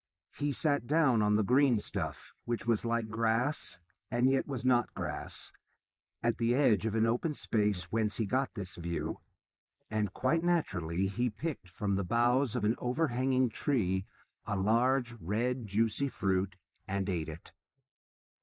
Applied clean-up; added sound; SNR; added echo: neural mask model Resemble Enhance denoiser.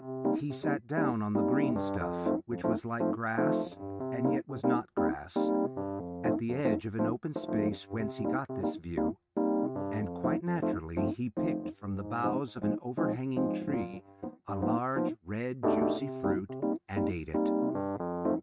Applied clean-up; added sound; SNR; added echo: neural mask model RNNoise.